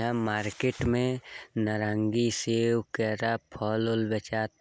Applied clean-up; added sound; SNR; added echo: none; none; none; none.